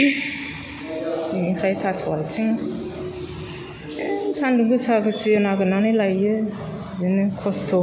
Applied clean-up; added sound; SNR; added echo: none; none; none; none.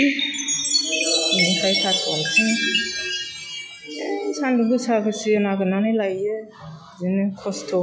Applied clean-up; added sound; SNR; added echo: classical method log-MMSE.